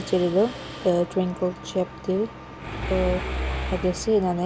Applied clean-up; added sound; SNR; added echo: none; Mechanisms; 7 dB; none.